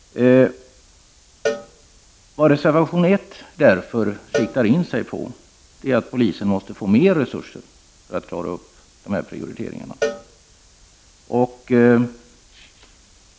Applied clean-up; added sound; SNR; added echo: none; Cowbell; 12 dB; none.